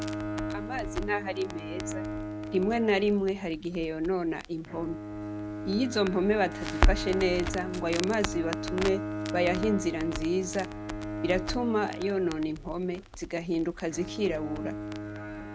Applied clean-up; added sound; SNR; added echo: none; Crackle + Bowed string instrument; 4 dB; none.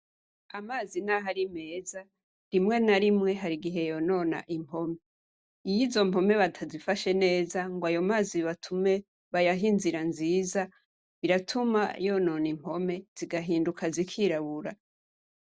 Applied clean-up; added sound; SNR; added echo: none; none; none; none.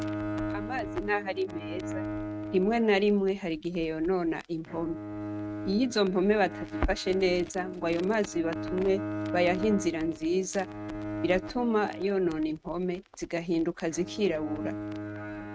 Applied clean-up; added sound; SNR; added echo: neural mask model RNNoise.